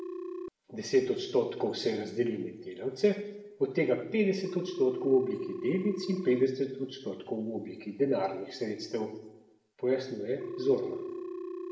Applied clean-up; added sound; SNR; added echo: none; Telephone; 12 dB; reverberation time 0.7 s.